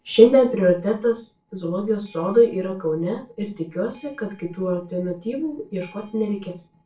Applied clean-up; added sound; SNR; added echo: neural separator model SepFormer DNS4.